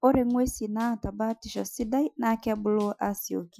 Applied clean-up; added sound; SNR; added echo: classical method Wiener filter.